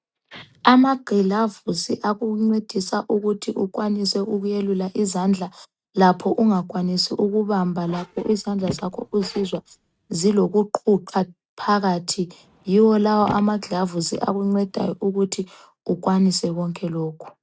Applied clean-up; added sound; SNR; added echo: neural mask model RNNoise.